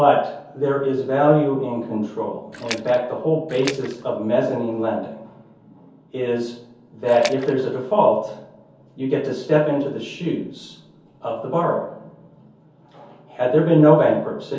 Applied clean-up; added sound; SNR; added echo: none; Splash, splatter; 13 dB; reverberation time 0.6 s.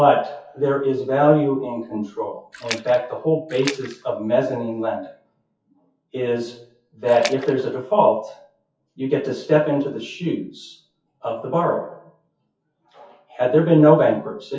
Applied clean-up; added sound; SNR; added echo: classical method WPE with log-MMSE.